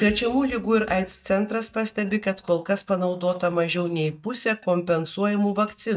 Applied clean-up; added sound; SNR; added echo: neural mask model DeepFilterNet 3.